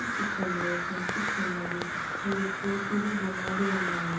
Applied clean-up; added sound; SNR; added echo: none; Crow; -1 dB; reverberation time 0.6 s.